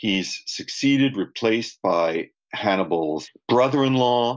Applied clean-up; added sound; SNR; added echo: none; none; none; none.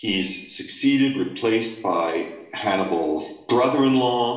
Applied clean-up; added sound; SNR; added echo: none; none; none; reverberation time 0.8 s.